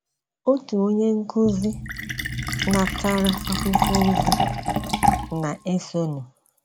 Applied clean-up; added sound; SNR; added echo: none; Fill (with liquid); 2 dB; none.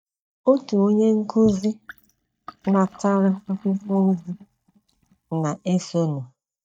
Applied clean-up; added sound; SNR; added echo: neural mask model DeepFilterNet 3.